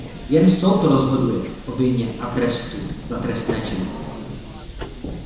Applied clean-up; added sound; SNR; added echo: none; Subway, metro, underground; 11 dB; reverberation time 1.0 s.